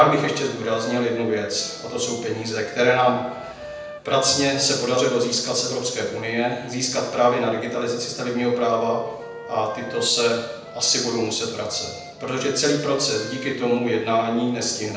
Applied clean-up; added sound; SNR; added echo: none; Wind instrument, woodwind instrument; 16 dB; reverberation time 0.8 s.